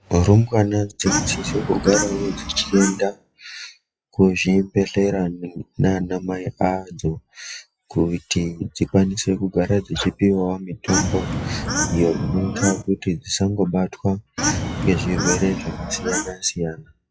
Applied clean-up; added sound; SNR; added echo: classical method log-MMSE.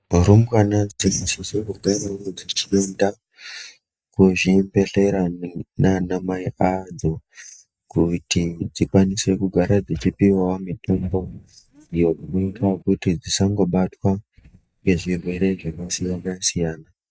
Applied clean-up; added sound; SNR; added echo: neural mask model DeepFilterNet 3.